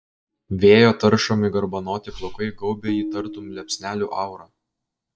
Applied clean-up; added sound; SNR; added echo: neural mask model DeepFilterNet 3.